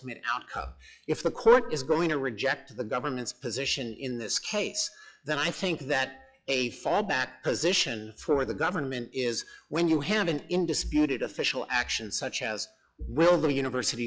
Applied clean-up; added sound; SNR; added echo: classical method log-MMSE.